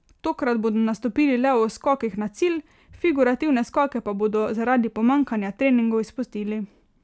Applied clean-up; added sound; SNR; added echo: none; none; none; none.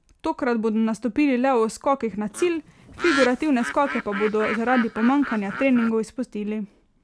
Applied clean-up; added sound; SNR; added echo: none; Bird; 9 dB; none.